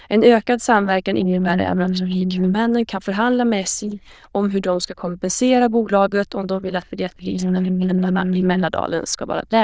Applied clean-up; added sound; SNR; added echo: neural diffusion model UNIVERSE++.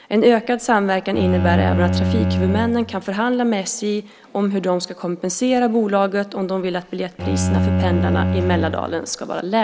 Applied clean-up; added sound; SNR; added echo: none; Bowed string instrument; 1 dB; none.